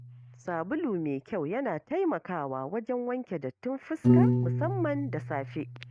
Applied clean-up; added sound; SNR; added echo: neural mask model RNNoise.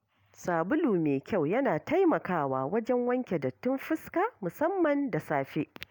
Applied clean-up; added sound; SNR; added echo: none; none; none; none.